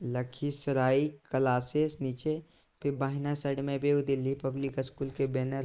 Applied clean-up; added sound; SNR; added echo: neural mask model Resemble Enhance denoiser.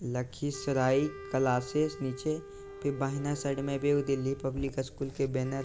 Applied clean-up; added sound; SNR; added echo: none; Wind instrument, woodwind instrument; 15 dB; none.